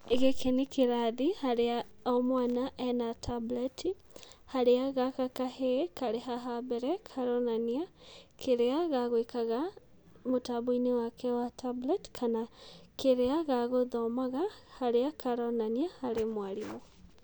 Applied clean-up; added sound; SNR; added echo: none; none; none; none.